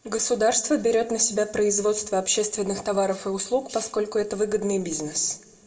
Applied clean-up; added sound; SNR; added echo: none; none; none; reverberation time 0.4 s.